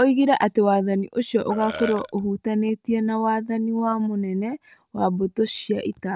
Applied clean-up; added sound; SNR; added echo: none; Burping, eructation; 12 dB; none.